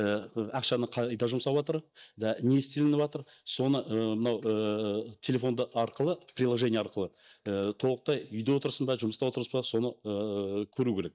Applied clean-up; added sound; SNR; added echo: neural mask model DeepFilterNet 3.